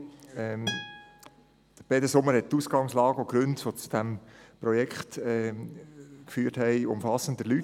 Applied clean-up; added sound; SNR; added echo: none; Acoustic guitar; 12 dB; none.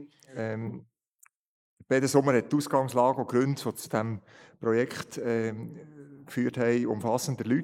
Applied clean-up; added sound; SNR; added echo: neural mask model Resemble Enhance denoiser.